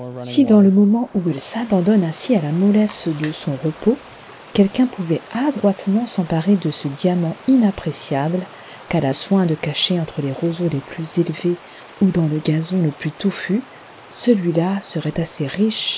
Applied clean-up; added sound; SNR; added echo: none; Splash, splatter + Stream; 20 dB; none.